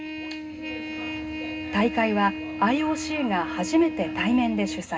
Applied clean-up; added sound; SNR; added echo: none; Trumpet; 7 dB; reverberation time 0.2 s.